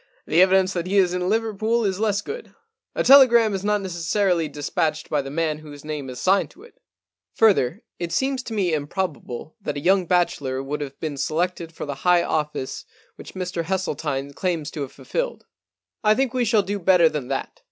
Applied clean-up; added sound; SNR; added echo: none; none; none; none.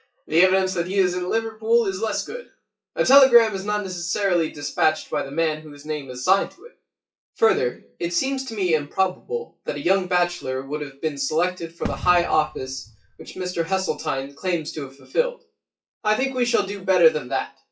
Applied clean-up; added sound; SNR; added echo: classical method WPE with log-MMSE.